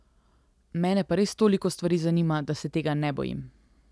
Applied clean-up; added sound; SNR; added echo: none; none; none; none.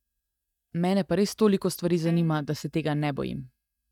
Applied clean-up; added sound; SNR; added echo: neural mask model DeepFilterNet 3.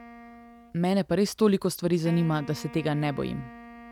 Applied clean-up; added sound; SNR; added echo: none; Wind instrument, woodwind instrument; 19 dB; none.